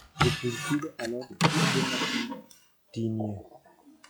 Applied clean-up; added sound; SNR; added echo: classical method log-MMSE.